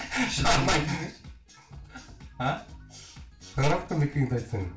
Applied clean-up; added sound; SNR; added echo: none; none; none; reverberation time 0.4 s.